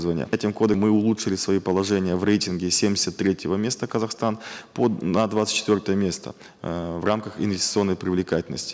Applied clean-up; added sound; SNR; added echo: none; none; none; none.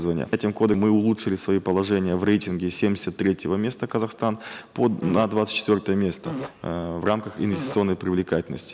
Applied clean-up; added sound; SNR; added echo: none; Fart; 11 dB; none.